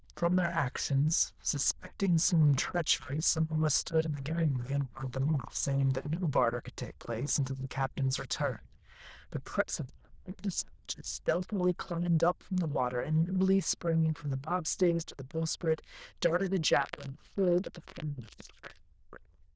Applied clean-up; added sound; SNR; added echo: neural diffusion model UNIVERSE++.